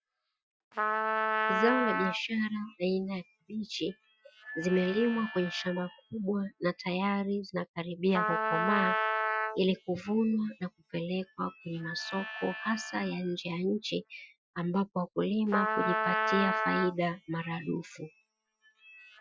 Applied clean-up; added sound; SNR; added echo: classical method Wiener filter.